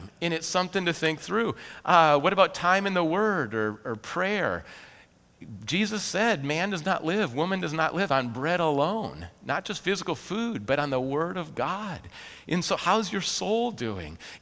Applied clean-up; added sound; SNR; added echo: none; none; none; none.